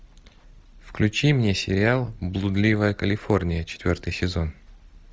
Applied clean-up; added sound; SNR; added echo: none; none; none; none.